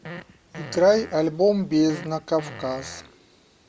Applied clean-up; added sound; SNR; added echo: none; Fart; 17 dB; none.